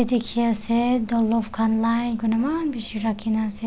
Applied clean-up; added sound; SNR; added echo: none; none; none; none.